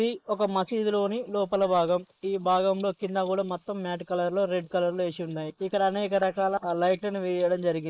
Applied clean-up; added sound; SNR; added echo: neural mask model Resemble Enhance denoiser.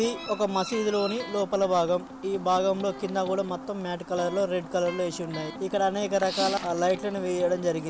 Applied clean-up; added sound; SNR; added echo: none; Chirp, tweet + Electric guitar; 12 dB; none.